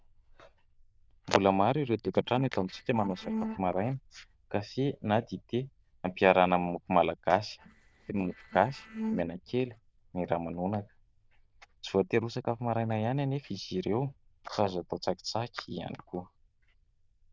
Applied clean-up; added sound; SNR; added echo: neural diffusion model UNIVERSE++.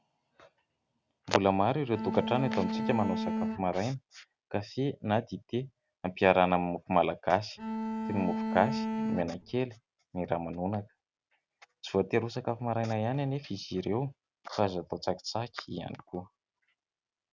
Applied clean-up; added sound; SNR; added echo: none; Bowed string instrument; 1 dB; none.